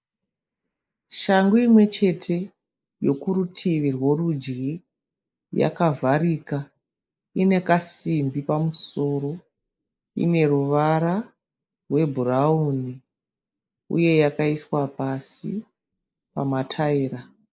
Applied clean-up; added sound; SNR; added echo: neural mask model Resemble Enhance denoiser.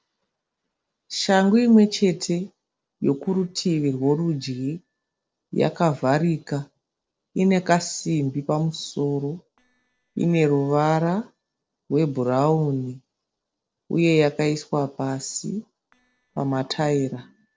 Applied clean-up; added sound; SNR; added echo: neural separator model SepFormer DNS4.